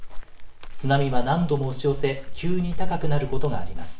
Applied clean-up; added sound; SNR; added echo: none; Chirp, tweet; -3 dB; reverberation time 0.4 s.